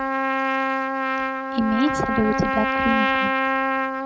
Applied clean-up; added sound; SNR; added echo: neural mask model RNNoise.